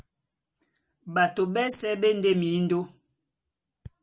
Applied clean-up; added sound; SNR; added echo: none; none; none; none.